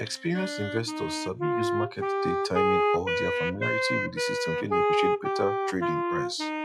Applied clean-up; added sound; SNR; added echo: classical method log-MMSE.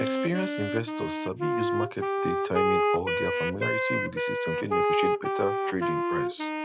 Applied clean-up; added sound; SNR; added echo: none; Wind instrument, woodwind instrument; -5 dB; none.